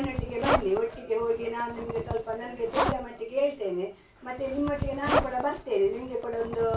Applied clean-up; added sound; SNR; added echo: none; Zipper (clothing); 3 dB; reverberation time 0.2 s.